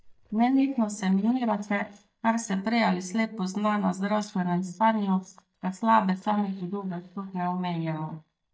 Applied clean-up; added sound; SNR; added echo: neural mask model DeepFilterNet 3.